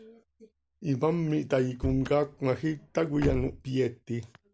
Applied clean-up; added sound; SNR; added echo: none; Slam / Car; 11 dB; none.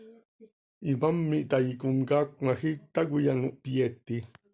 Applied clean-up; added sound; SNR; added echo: none; none; none; none.